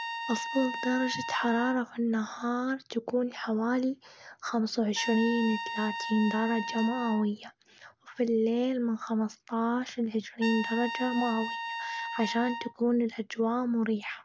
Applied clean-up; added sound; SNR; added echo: none; Trumpet; 9 dB; none.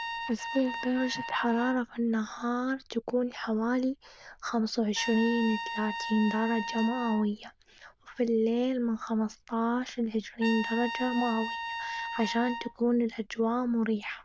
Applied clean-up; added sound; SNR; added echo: neural diffusion model UNIVERSE++.